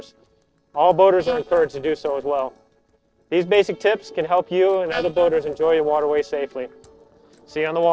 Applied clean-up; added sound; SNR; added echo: neural separator model SepFormer DNS4.